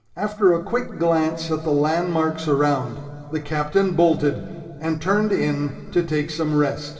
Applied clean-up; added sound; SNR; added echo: none; none; none; reverberation time 2.3 s.